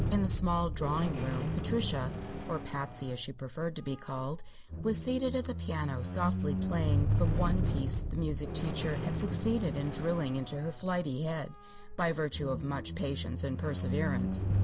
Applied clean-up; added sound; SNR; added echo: none; Squeak; 0 dB; none.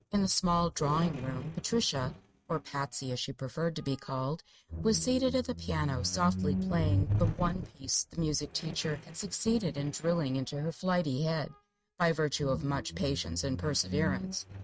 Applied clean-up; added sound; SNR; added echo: neural mask model RNNoise.